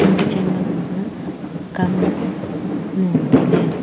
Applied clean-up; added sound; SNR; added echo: none; Fireworks; -4 dB; none.